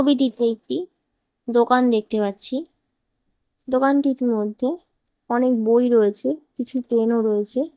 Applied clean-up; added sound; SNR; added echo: neural mask model DeepFilterNet 3.